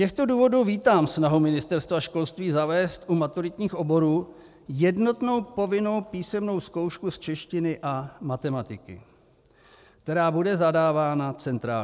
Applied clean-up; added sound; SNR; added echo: none; none; none; none.